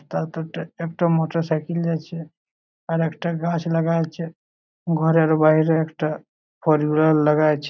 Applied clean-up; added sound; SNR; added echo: none; none; none; none.